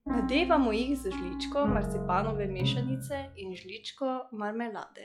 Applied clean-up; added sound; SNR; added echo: classical method log-MMSE.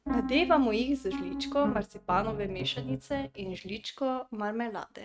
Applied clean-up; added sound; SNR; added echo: neural mask model RNNoise.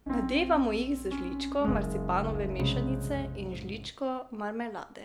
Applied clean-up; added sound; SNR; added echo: none; Piano; 1 dB; none.